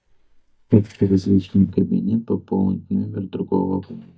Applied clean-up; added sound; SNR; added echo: neural mask model DeepFilterNet 3.